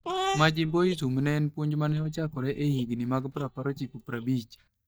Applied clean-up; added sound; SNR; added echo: neural mask model DeepFilterNet 3.